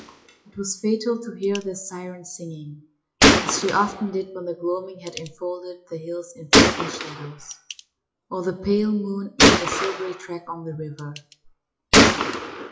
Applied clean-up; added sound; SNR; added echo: classical method WPE with log-MMSE.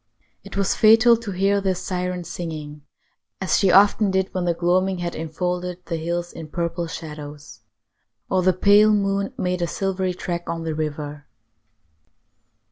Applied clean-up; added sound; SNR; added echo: none; none; none; none.